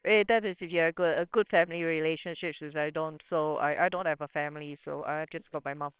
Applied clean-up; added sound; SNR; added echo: neural separator model SepFormer WHAMR!.